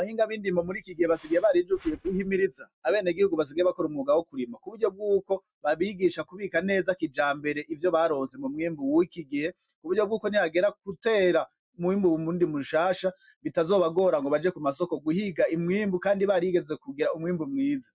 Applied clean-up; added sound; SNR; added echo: neural mask model RNNoise.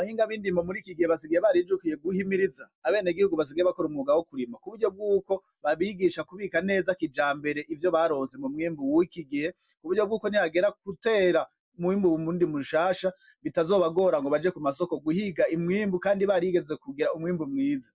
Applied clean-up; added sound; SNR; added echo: none; none; none; none.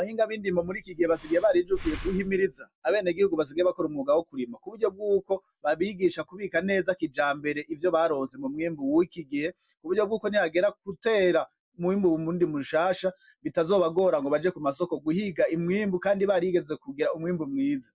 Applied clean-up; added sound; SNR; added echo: none; Breathing; 14 dB; none.